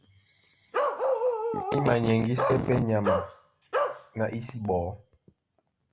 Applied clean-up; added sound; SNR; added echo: none; Bark; 0 dB; none.